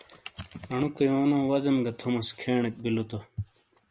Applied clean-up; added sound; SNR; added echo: none; none; none; none.